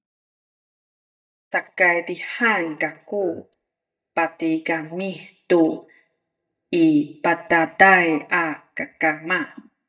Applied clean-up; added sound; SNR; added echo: neural mask model DeepFilterNet 3.